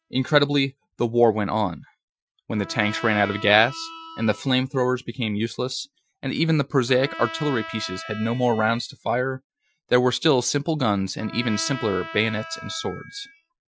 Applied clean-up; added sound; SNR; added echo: classical method Wiener filter.